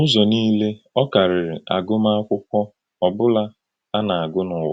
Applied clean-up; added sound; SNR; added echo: none; none; none; none.